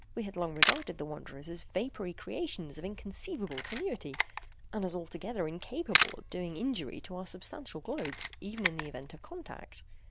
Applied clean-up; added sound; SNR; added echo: none; Camera; -4 dB; none.